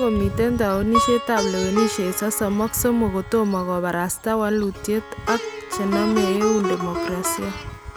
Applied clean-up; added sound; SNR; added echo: none; Plucked string instrument; 6 dB; none.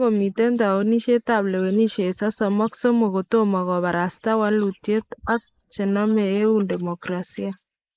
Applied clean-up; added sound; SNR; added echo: neural mask model Resemble Enhance denoiser.